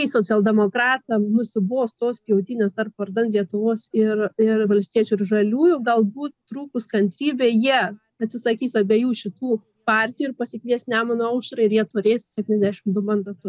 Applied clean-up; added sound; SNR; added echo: none; none; none; none.